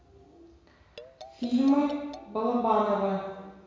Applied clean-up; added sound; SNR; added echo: none; Marimba, xylophone; 20 dB; reverberation time 1.0 s.